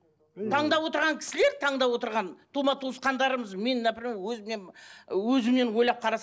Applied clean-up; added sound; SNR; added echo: none; none; none; none.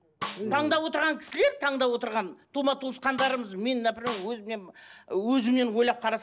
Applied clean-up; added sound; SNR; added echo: none; Snare drum; 11 dB; none.